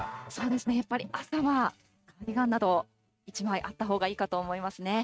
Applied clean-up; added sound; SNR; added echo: neural mask model RNNoise.